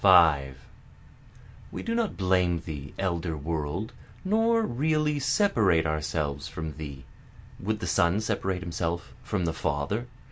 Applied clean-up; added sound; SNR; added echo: none; none; none; none.